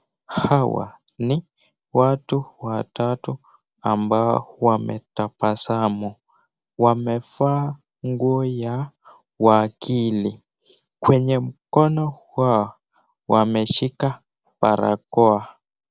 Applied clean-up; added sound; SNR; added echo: none; none; none; none.